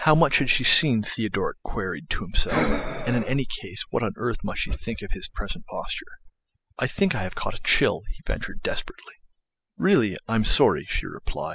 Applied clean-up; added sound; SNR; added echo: classical method spectral subtraction.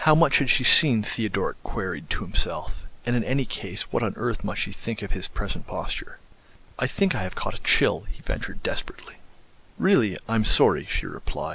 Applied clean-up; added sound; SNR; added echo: none; none; none; none.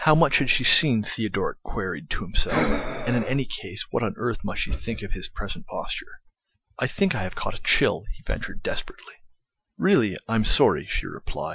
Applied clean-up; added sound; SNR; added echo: classical method Wiener filter.